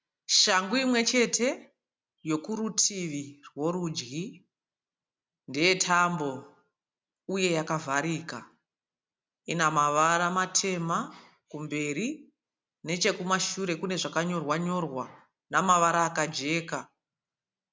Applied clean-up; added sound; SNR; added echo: none; none; none; none.